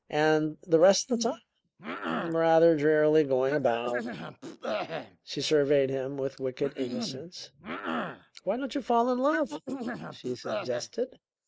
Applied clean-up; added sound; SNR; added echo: neural mask model Resemble Enhance denoiser.